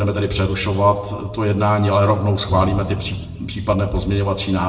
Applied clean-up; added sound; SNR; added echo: none; Bowed string instrument; 15 dB; reverberation time 0.9 s.